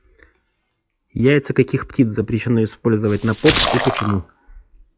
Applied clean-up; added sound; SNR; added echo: classical method log-MMSE.